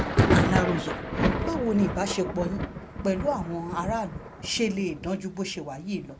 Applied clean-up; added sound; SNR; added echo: none; Thunder; -1 dB; none.